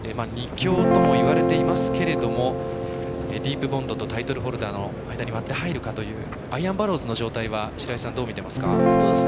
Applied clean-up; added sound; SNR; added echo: none; Guitar; -2 dB; none.